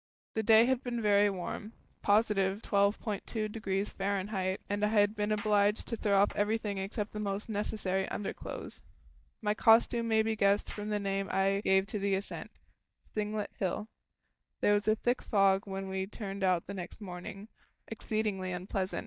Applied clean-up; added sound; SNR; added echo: neural mask model DeepFilterNet 3.